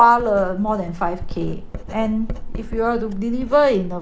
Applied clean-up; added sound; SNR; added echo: none; Writing; 9 dB; none.